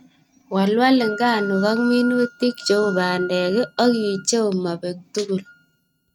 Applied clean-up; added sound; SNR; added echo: neural mask model RNNoise.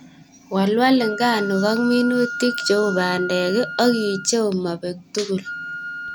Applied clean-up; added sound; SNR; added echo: none; Wind instrument, woodwind instrument; 11 dB; none.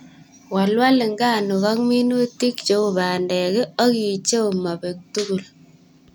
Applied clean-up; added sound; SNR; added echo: none; none; none; none.